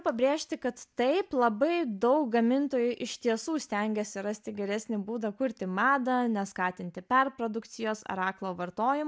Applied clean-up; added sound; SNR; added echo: none; none; none; none.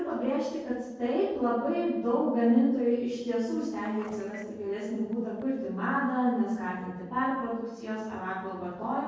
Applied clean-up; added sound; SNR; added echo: neural separator model SepFormer DNS4.